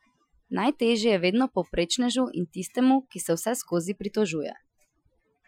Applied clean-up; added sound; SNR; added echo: classical method Wiener filter.